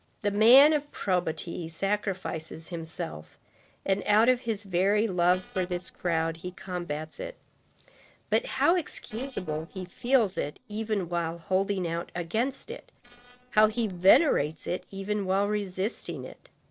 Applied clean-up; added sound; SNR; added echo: neural separator model SepFormer DNS4.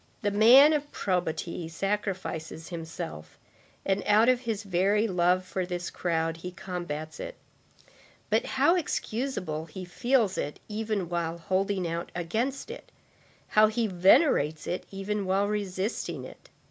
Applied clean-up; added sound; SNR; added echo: none; none; none; none.